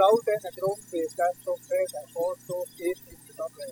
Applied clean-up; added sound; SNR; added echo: classical method spectral subtraction.